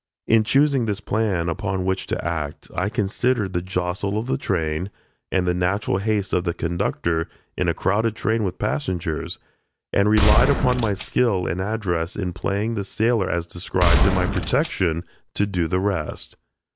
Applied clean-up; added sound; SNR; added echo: none; Gunshot, gunfire; -1 dB; none.